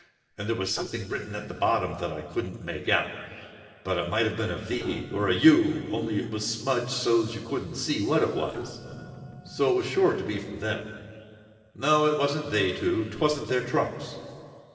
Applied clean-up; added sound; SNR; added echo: neural separator model SepFormer DNS4.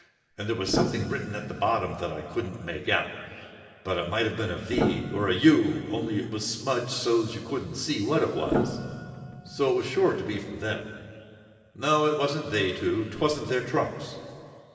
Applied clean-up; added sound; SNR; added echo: none; Piano; 6 dB; reverberation time 2.4 s.